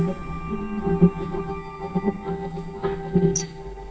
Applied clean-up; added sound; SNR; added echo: neural mask model DeepFilterNet 3.